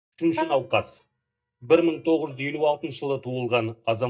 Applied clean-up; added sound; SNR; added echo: neural mask model DeepFilterNet 3.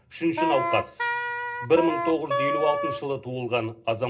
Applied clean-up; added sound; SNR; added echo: none; Wind instrument, woodwind instrument; 1 dB; reverberation time 0.2 s.